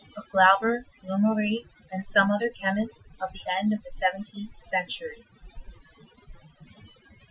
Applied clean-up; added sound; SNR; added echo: classical method Wiener filter.